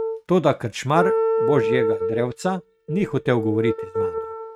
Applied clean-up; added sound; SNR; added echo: neural mask model RNNoise.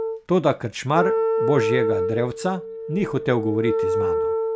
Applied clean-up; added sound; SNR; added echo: none; Wind instrument, woodwind instrument; 0 dB; none.